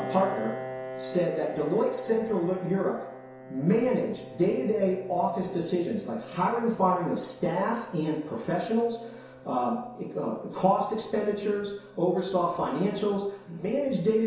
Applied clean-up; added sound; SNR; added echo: none; Piano; 15 dB; reverberation time 0.7 s.